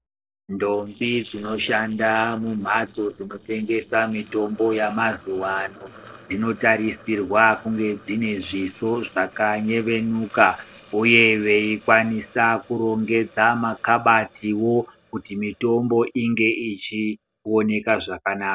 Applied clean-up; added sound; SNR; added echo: neural separator model SepFormer DNS4.